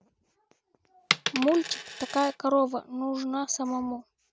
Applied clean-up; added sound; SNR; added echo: none; Coin (dropping); 8 dB; none.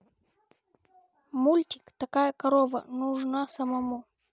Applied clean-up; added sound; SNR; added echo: none; none; none; none.